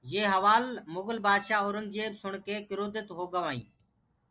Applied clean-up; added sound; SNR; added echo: neural separator model SepFormer DNS4.